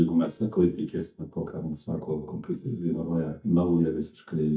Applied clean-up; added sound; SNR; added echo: neural mask model DeepFilterNet 3.